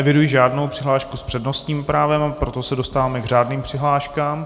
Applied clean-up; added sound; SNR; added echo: none; none; none; none.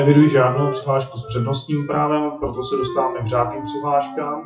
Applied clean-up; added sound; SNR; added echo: classical method WPE with log-MMSE.